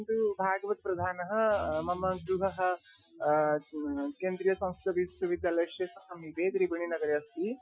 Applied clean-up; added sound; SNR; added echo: classical method Wiener filter.